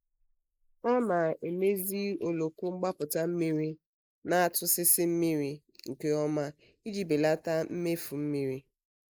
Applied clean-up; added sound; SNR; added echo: neural mask model Resemble Enhance denoiser.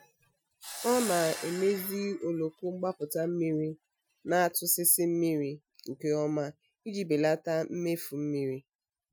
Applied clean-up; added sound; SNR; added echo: classical method Wiener filter.